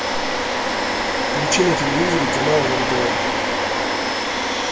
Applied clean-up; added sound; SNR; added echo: none; Domestic sounds, home sounds; -5 dB; reverberation time 0.6 s.